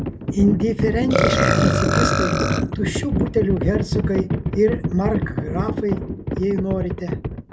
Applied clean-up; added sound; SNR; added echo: none; Burping, eructation + Livestock, farm animals, working animals; -2 dB; none.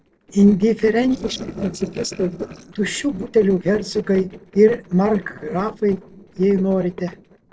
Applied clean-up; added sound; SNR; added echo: neural separator model SepFormer DNS4.